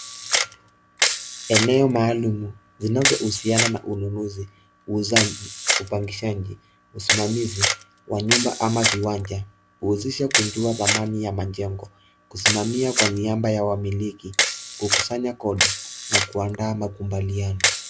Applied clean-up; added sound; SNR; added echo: none; Camera; 1 dB; none.